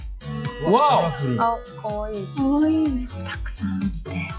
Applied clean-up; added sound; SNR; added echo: classical method log-MMSE.